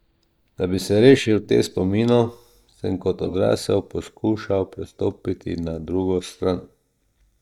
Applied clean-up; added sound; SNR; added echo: neural mask model DeepFilterNet 3.